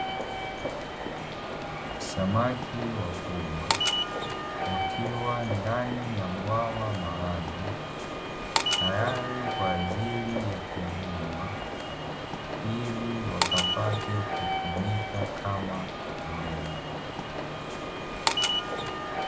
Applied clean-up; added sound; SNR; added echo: none; Walk, footsteps / Subway, metro, underground; -2 dB; none.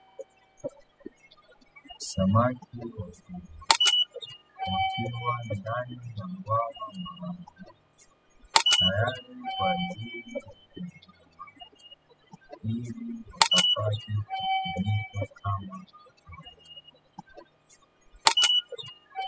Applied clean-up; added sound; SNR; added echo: classical method spectral subtraction.